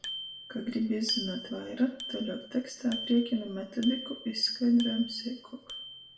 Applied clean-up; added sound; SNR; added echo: none; Bicycle bell; 12 dB; reverberation time 0.6 s.